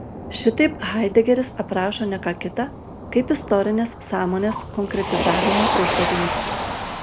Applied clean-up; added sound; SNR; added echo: none; Motor vehicle (road); 4 dB; none.